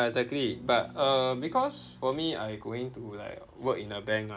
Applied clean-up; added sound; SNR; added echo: none; Electric guitar / Strum; 19 dB; none.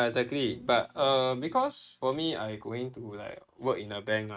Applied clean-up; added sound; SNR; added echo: neural mask model RNNoise.